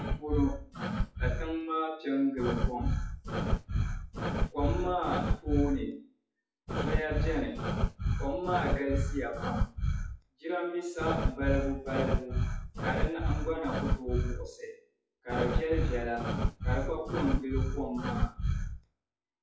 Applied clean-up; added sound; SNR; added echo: classical method WPE with log-MMSE.